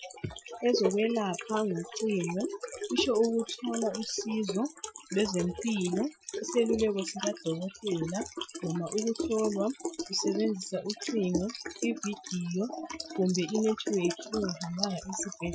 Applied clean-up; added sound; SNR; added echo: classical method Wiener filter.